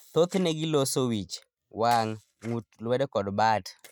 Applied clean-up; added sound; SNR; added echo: neural mask model RNNoise.